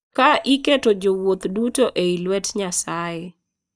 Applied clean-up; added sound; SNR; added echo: neural mask model DeepFilterNet 3.